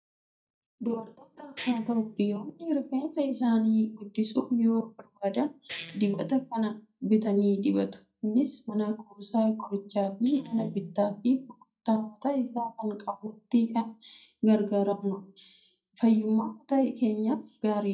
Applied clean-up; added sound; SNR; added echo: neural mask model DeepFilterNet 3.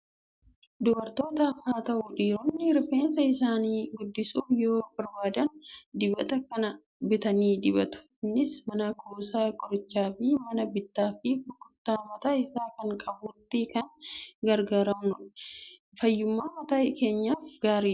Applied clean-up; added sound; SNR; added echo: none; none; none; none.